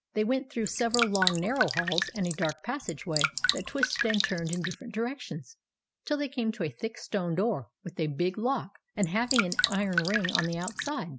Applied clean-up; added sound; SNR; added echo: none; Drip; 1 dB; none.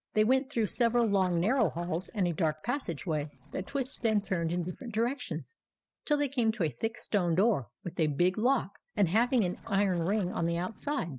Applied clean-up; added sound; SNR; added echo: neural separator model SepFormer DNS4.